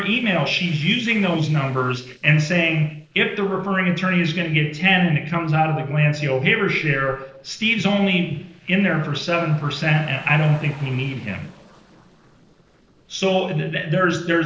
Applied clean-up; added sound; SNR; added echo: neural separator model SepFormer DNS4.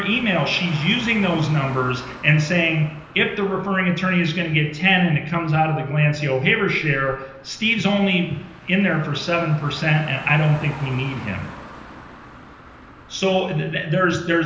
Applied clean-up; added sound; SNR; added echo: none; Car; 18 dB; reverberation time 1.4 s.